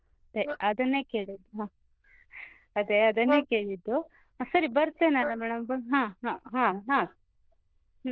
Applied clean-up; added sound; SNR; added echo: neural diffusion model UNIVERSE++.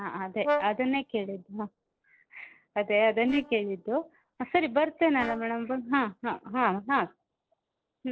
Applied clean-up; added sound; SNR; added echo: neural separator model SepFormer DNS4.